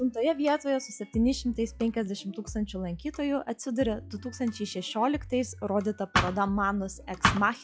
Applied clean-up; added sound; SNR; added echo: classical method log-MMSE.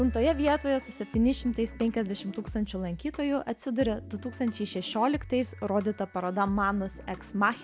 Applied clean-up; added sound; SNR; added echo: none; none; none; none.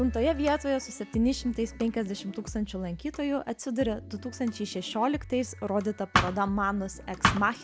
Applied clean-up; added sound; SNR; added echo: none; Thump, thud; -3 dB; none.